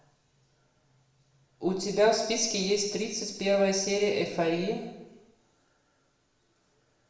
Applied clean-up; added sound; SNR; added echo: none; none; none; reverberation time 0.9 s.